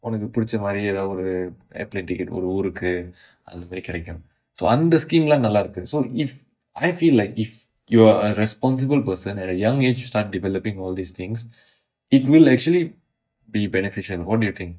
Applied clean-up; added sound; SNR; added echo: neural mask model DeepFilterNet 3.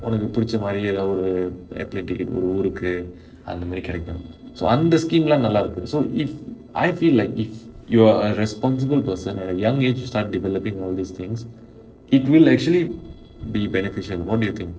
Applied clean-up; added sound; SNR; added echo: neural separator model SepFormer DNS4.